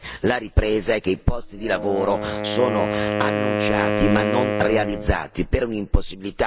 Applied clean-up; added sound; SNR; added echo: none; Wind instrument, woodwind instrument; 3 dB; none.